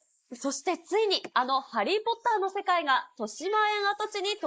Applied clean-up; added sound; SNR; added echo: neural mask model Resemble Enhance denoiser.